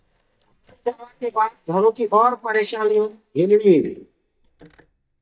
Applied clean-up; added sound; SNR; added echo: neural mask model DeepFilterNet 3.